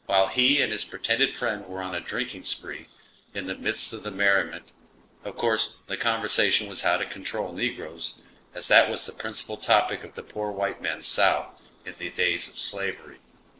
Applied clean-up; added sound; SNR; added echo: neural separator model SepFormer DNS4.